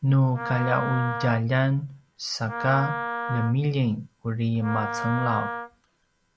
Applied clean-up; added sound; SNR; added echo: none; Wind instrument, woodwind instrument; 8 dB; none.